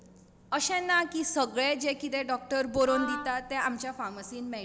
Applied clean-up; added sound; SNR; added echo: none; Wind instrument, woodwind instrument; 7 dB; none.